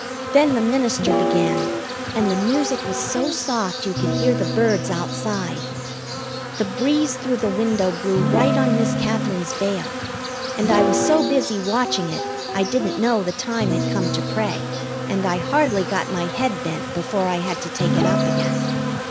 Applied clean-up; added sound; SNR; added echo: none; Insect + Guitar; 1 dB; none.